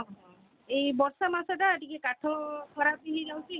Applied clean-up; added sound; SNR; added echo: none; none; none; none.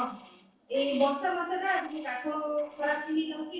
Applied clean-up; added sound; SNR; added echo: neural separator model SepFormer DNS4.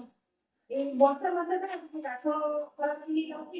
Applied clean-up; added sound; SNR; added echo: neural mask model DeepFilterNet 3.